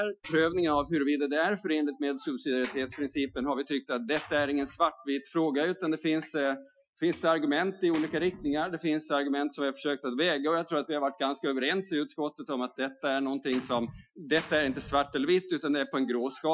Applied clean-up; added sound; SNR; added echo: classical method Wiener filter.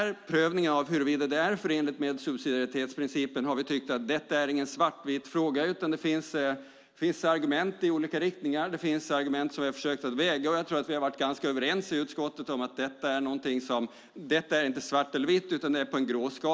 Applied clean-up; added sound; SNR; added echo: none; none; none; none.